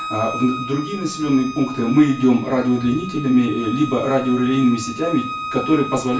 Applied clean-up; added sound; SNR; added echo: none; Bowed string instrument; 11 dB; reverberation time 0.3 s.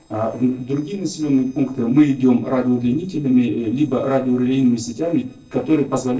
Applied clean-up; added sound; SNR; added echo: neural separator model SepFormer DNS4.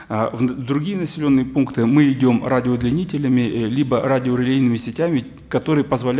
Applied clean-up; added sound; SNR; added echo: none; none; none; none.